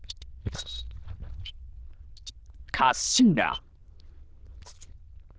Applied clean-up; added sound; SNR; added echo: neural diffusion model UNIVERSE++.